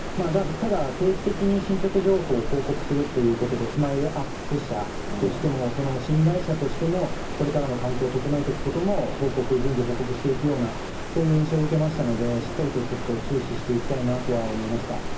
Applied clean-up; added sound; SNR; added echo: none; Stream; 5 dB; reverberation time 0.4 s.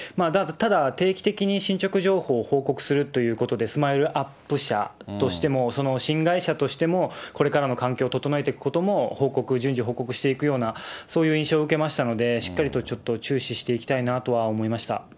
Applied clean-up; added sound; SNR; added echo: none; none; none; none.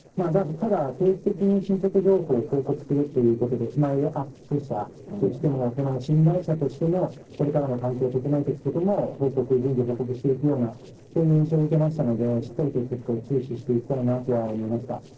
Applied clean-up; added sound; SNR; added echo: neural separator model SepFormer DNS4.